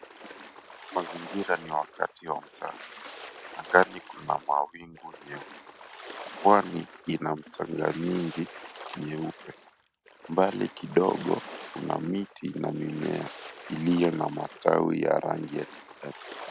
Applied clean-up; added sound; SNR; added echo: none; Splash, splatter; 15 dB; none.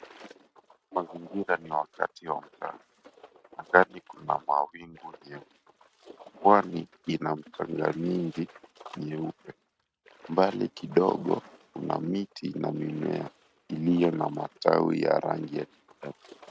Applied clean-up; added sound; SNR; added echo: neural mask model RNNoise.